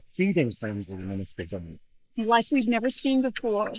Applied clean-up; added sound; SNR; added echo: neural mask model Resemble Enhance denoiser.